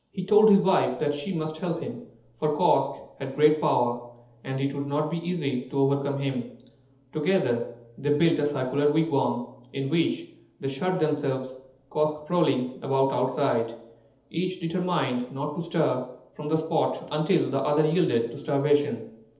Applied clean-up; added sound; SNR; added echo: none; none; none; reverberation time 0.8 s.